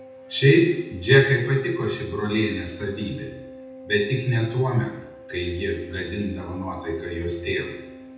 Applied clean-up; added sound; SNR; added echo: none; Organ; 18 dB; reverberation time 0.9 s.